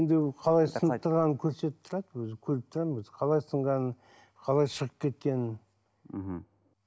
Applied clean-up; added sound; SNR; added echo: none; none; none; none.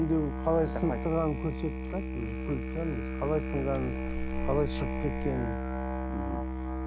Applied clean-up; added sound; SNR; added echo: none; Musical instrument + Splash, splatter; 1 dB; none.